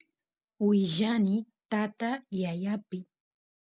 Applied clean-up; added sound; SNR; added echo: none; none; none; none.